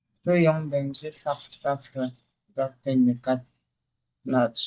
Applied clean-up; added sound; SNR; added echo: neural mask model DeepFilterNet 3.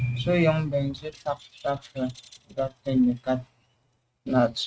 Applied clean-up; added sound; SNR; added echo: neural mask model RNNoise.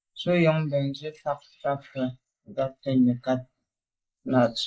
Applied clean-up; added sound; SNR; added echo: neural mask model Resemble Enhance denoiser.